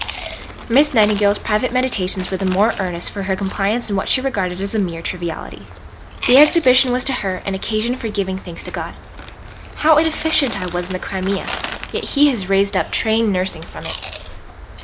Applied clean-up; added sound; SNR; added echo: none; Chewing, mastication + Cricket; 12 dB; none.